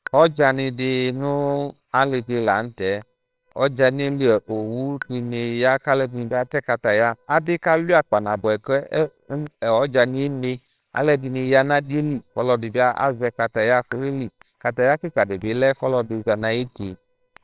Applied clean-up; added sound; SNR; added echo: neural separator model SepFormer WHAMR!.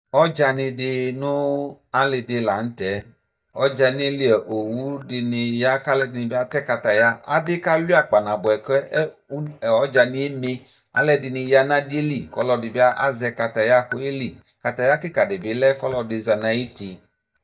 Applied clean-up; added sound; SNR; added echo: neural mask model DeepFilterNet 3.